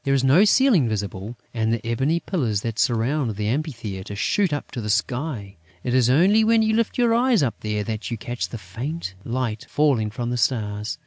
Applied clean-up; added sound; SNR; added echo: none; none; none; none.